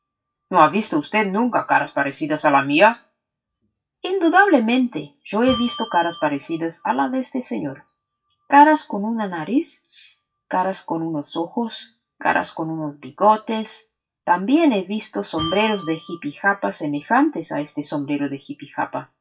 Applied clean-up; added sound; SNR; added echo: classical method WPE with log-MMSE.